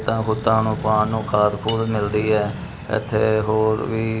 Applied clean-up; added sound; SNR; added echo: none; Accelerating, revving, vroom + Cutlery, silverware; 12 dB; none.